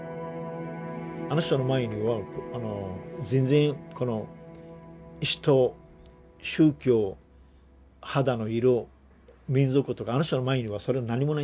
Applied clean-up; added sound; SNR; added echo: none; none; none; none.